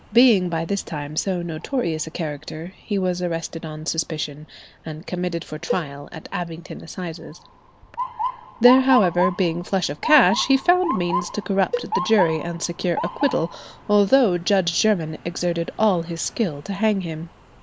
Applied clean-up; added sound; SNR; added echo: none; Motor vehicle (road) / Siren + Cowbell; 11 dB; none.